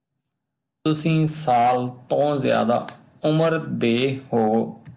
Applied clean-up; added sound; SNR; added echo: none; none; none; none.